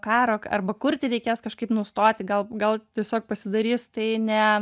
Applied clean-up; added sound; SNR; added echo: none; none; none; none.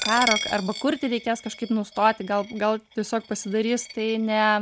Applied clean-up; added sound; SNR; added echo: none; Coin (dropping); 10 dB; none.